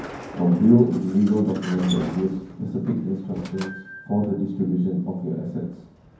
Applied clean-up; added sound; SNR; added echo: none; Sliding door; 16 dB; reverberation time 0.9 s.